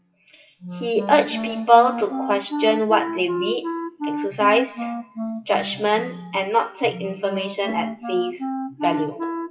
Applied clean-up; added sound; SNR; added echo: classical method WPE with log-MMSE.